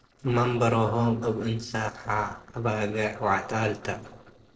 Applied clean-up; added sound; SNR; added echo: neural separator model SepFormer DNS4.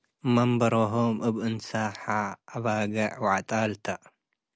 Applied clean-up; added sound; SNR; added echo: none; none; none; none.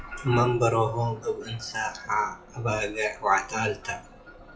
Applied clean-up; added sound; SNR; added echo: classical method WPE with log-MMSE.